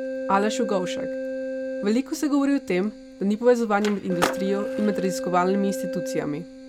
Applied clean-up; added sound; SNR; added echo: none; Skateboard + Keyboard (musical); 6 dB; none.